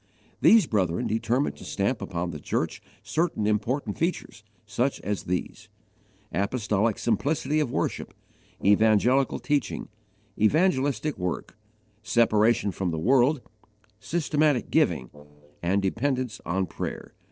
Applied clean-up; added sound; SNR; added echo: neural separator model SepFormer DNS4.